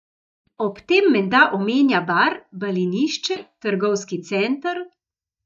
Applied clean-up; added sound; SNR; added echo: neural mask model DeepFilterNet 3.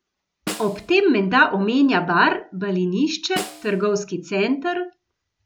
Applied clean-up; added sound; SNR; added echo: none; Snare drum; 17 dB; none.